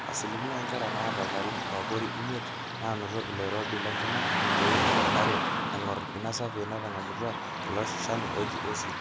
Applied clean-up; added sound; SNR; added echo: none; Car passing by / Traffic noise, roadway noise; -4 dB; none.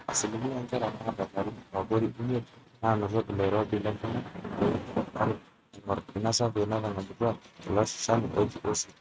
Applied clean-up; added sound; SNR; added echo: neural mask model RNNoise.